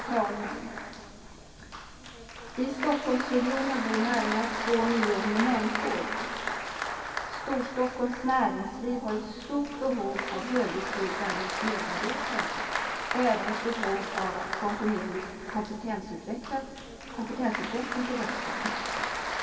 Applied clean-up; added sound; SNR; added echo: none; Applause; 4 dB; reverberation time 2.5 s.